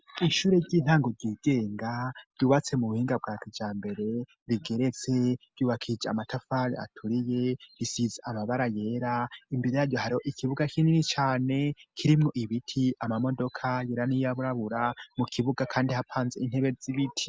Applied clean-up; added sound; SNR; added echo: none; none; none; none.